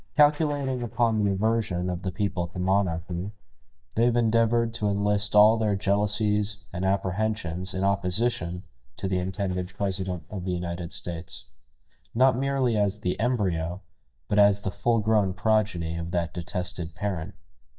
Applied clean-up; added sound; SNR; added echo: neural mask model DeepFilterNet 3.